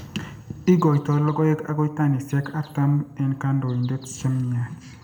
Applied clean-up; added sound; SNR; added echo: none; none; none; reverberation time 1.5 s.